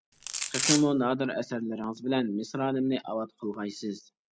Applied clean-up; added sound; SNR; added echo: none; Domestic sounds, home sounds; 1 dB; none.